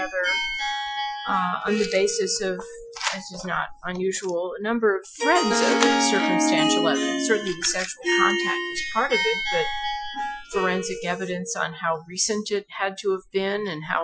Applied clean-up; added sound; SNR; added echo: classical method Wiener filter.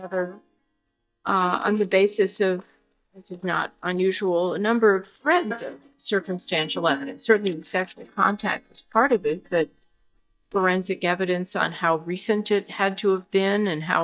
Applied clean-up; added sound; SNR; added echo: neural mask model DeepFilterNet 3.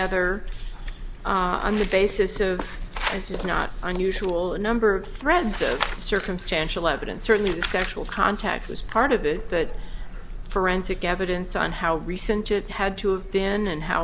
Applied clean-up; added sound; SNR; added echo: none; none; none; none.